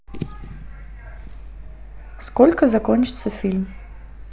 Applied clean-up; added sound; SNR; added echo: none; Fireworks / Boom; 19 dB; none.